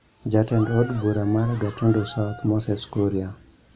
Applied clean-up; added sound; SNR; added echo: none; Cheering; 18 dB; none.